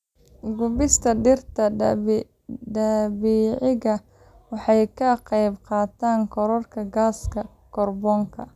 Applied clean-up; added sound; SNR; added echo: none; none; none; none.